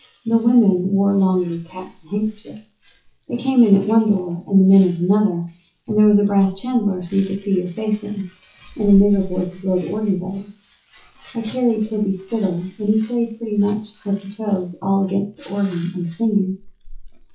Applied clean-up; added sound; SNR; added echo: classical method WPE with log-MMSE.